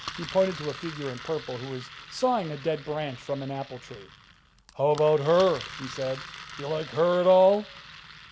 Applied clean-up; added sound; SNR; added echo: none; Engine; 16 dB; none.